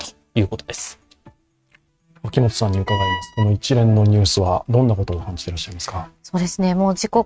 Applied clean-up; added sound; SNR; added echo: neural mask model RNNoise.